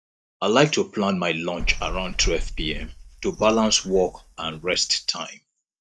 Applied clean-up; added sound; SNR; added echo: neural mask model DeepFilterNet 3.